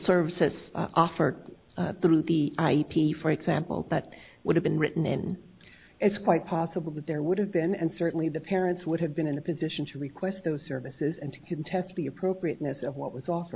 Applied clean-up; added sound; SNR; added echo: none; none; none; none.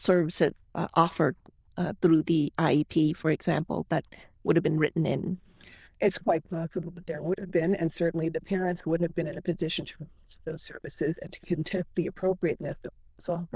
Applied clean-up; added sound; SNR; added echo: neural diffusion model UNIVERSE++.